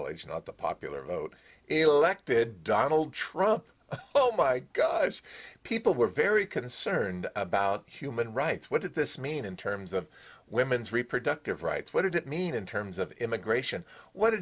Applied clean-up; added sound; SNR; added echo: none; none; none; none.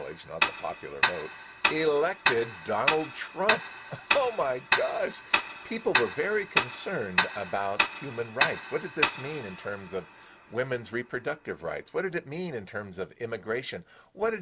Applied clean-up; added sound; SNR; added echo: none; Tick-tock; 1 dB; none.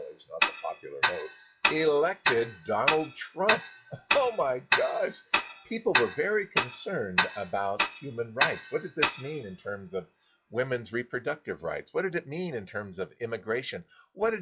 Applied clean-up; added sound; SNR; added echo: classical method log-MMSE.